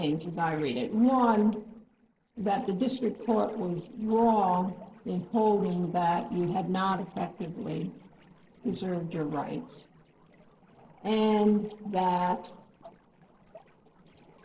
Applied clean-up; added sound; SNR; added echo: neural separator model SepFormer DNS4.